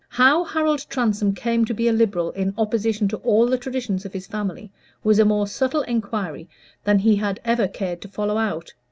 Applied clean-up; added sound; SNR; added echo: none; none; none; none.